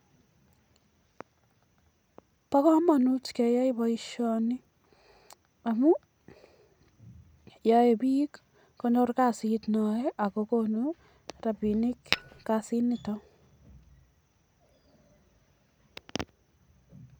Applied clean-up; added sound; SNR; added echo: none; Tap / Glass; 5 dB; none.